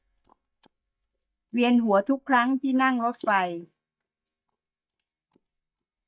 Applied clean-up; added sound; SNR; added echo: neural mask model DeepFilterNet 3.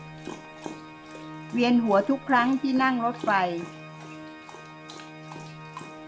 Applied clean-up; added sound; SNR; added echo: none; Dog + Organ; 13 dB; none.